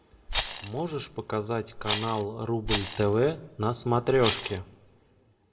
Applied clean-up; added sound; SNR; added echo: none; Rattle; -2 dB; reverberation time 0.5 s.